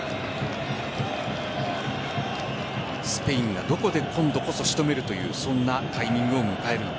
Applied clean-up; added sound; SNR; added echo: none; none; none; none.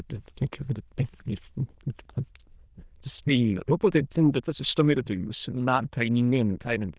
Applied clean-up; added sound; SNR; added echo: neural diffusion model UNIVERSE++.